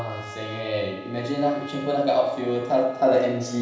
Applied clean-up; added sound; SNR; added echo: none; Trumpet; 17 dB; reverberation time 0.9 s.